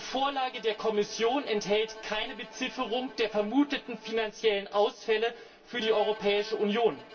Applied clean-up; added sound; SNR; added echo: none; Bowed string instrument; 17 dB; reverberation time 0.2 s.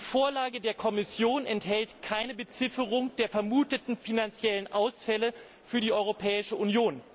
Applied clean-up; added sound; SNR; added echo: none; none; none; none.